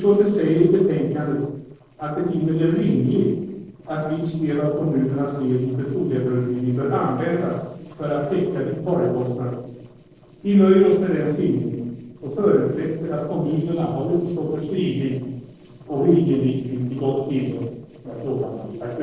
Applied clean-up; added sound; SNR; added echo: neural separator model SepFormer DNS4.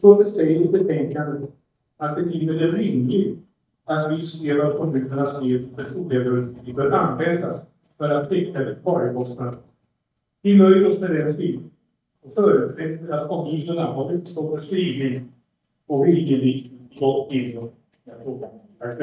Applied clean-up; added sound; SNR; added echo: neural mask model DeepFilterNet 3.